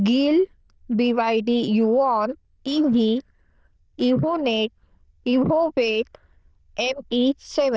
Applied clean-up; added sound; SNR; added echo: neural diffusion model UNIVERSE++.